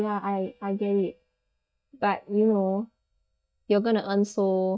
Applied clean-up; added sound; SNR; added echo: neural mask model DeepFilterNet 3.